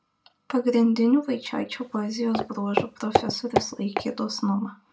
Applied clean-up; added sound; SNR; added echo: none; Walk, footsteps; 3 dB; reverberation time 0.2 s.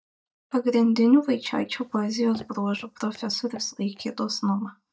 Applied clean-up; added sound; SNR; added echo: neural mask model DeepFilterNet 3.